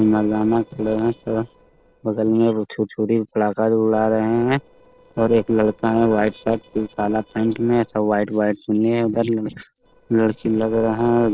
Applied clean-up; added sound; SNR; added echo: neural separator model SepFormer DNS4.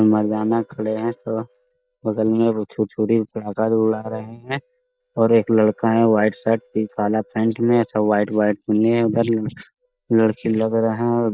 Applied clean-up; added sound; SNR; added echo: neural mask model DeepFilterNet 3.